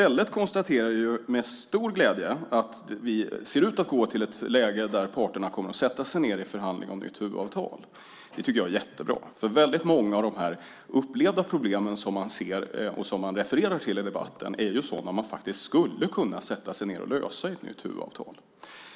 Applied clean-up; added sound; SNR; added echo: none; none; none; none.